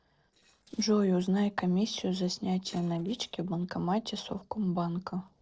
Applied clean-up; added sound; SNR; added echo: neural separator model SepFormer DNS4.